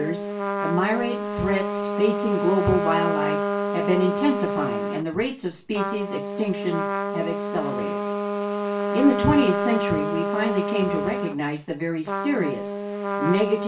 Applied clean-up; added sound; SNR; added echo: none; Trumpet; 1 dB; reverberation time 0.2 s.